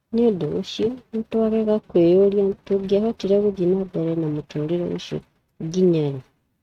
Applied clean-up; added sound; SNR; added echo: neural mask model RNNoise.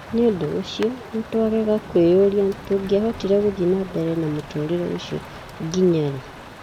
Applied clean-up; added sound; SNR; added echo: none; Rain; 17 dB; none.